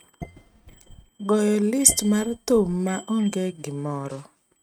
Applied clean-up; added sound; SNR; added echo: neural mask model RNNoise.